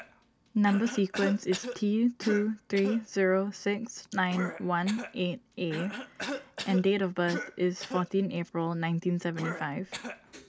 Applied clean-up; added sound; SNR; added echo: none; Cough; 12 dB; none.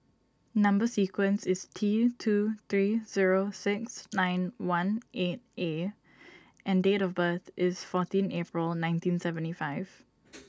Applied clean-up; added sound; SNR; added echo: none; none; none; none.